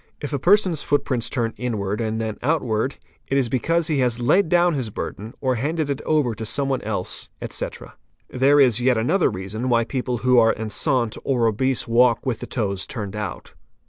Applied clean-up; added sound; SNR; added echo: none; none; none; none.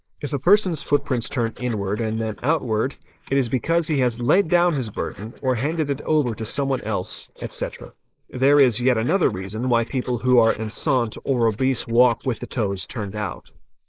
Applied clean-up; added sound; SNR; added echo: neural mask model Resemble Enhance denoiser.